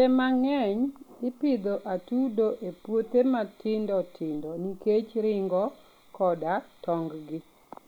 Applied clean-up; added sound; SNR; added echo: none; none; none; none.